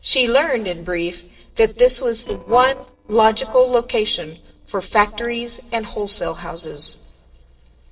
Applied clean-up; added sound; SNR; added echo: neural separator model SepFormer DNS4.